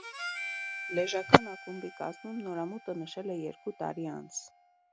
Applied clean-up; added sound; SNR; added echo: none; Harmonica; 11 dB; none.